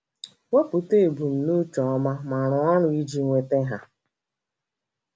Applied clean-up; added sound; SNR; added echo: none; none; none; none.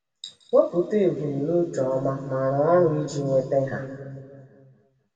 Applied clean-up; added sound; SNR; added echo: none; none; none; reverberation time 1.7 s.